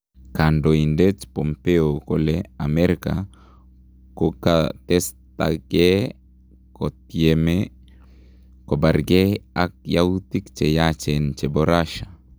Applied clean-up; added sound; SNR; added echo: none; none; none; none.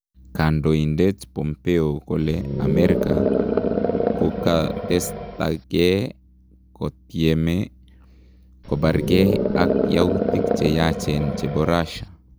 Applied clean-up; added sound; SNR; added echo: none; Animal; 0 dB; none.